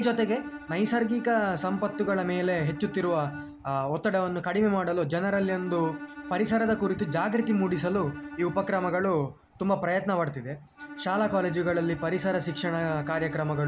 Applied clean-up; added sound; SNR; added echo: none; Bowed string instrument; 13 dB; none.